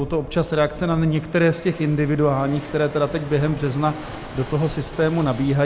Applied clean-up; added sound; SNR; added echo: none; Fixed-wing aircraft, airplane; 15 dB; none.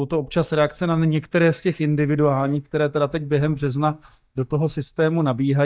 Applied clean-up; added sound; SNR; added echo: neural mask model DeepFilterNet 3.